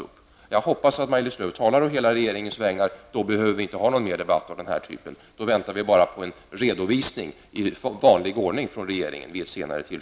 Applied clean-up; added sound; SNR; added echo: none; none; none; none.